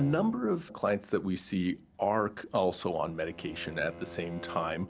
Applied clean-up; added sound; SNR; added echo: none; Bowed string instrument; 17 dB; none.